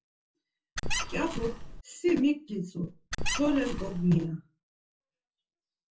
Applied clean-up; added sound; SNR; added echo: none; Squeak; 0 dB; reverberation time 0.2 s.